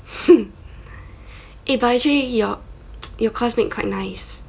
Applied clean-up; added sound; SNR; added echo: none; none; none; none.